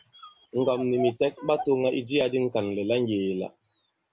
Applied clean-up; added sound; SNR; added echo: none; Dog; 15 dB; none.